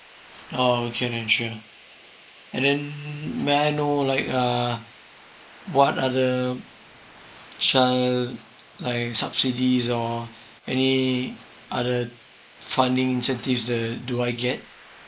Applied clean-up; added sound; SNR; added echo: neural mask model Resemble Enhance denoiser.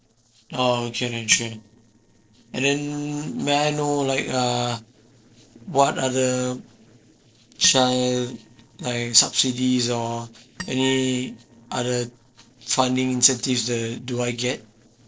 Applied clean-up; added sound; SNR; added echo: neural separator model SepFormer DNS4.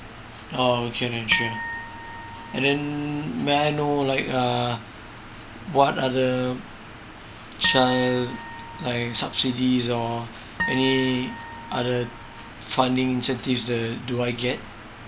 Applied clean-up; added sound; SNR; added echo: none; Harp; 9 dB; none.